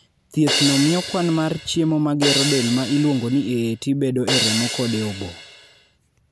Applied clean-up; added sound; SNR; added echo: none; Crash cymbal; 5 dB; none.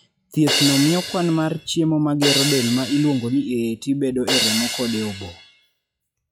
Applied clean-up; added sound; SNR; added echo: classical method log-MMSE.